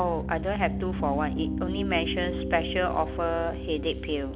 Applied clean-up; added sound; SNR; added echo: none; Piano; 2 dB; none.